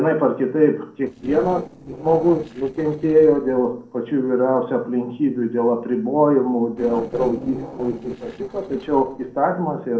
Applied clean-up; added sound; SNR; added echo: neural separator model SepFormer DNS4.